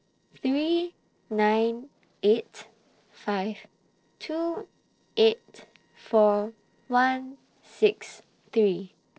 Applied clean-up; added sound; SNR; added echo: neural separator model SepFormer DNS4.